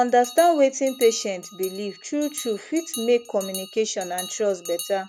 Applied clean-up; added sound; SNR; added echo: none; Bell; 15 dB; none.